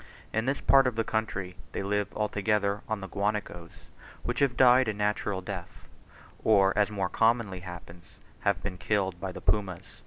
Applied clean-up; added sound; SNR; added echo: none; none; none; none.